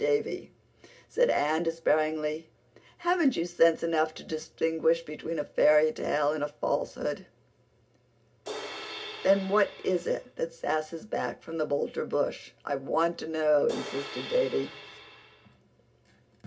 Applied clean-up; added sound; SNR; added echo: none; Crash cymbal; 12 dB; reverberation time 0.4 s.